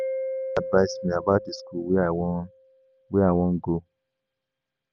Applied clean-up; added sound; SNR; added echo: none; Mallet percussion; 10 dB; none.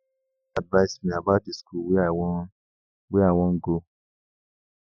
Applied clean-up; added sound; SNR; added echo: classical method Wiener filter.